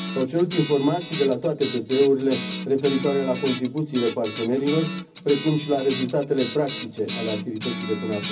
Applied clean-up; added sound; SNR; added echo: none; Guitar; 9 dB; reverberation time 0.4 s.